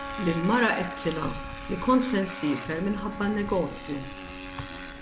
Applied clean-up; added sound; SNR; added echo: none; Trumpet + Motorcycle; 9 dB; none.